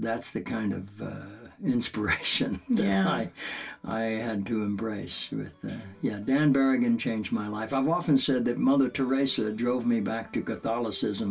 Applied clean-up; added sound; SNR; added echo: none; none; none; reverberation time 0.2 s.